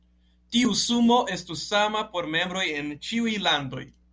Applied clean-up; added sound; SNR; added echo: none; none; none; none.